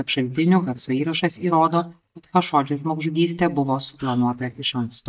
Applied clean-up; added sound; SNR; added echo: neural mask model DeepFilterNet 3.